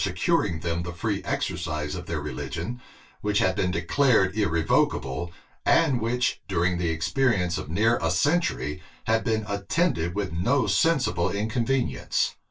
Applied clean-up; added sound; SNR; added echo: none; none; none; reverberation time 0.1 s.